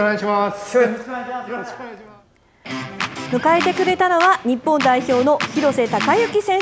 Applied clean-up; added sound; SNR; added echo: none; none; none; none.